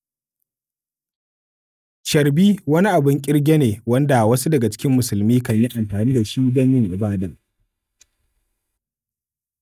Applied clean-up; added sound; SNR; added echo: neural mask model DeepFilterNet 3.